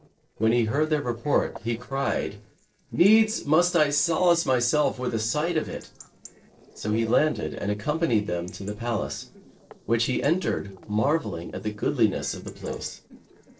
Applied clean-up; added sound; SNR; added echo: neural separator model SepFormer DNS4.